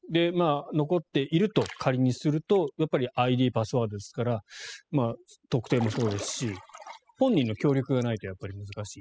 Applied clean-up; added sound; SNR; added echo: classical method spectral subtraction.